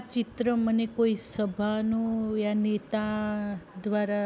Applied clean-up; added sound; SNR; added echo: none; none; none; none.